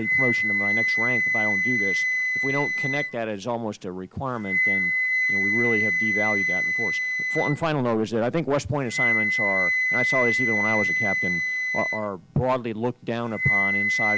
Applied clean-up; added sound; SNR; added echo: none; Wind instrument, woodwind instrument; -3 dB; none.